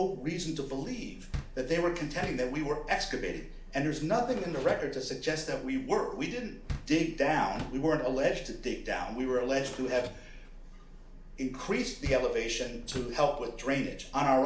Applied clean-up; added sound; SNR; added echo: none; Door; 16 dB; reverberation time 0.4 s.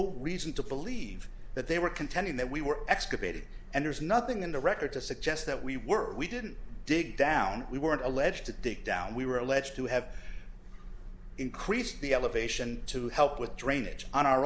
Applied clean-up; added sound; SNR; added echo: none; none; none; none.